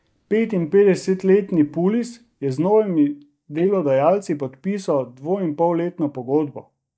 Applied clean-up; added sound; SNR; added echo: neural mask model DeepFilterNet 3.